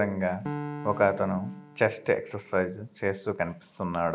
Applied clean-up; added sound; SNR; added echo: none; Piano; 13 dB; none.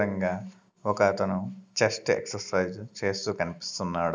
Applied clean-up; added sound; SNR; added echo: none; none; none; none.